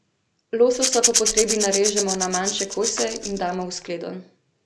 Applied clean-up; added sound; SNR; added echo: none; Rattle / Rattle (instrument); 1 dB; none.